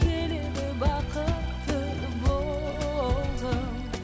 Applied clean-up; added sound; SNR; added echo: none; Thump, thud + Stream; 15 dB; none.